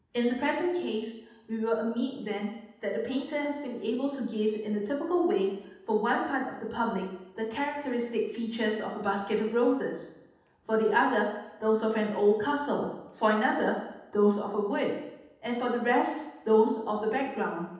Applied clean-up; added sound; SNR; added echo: none; none; none; reverberation time 0.9 s.